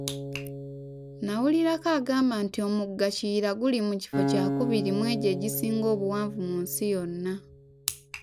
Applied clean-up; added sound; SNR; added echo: none; Acoustic guitar; 7 dB; none.